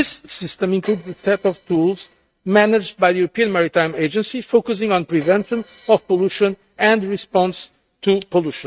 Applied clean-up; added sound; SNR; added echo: neural mask model RNNoise.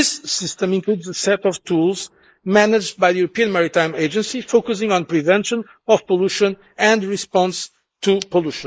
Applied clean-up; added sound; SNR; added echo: neural mask model Resemble Enhance denoiser.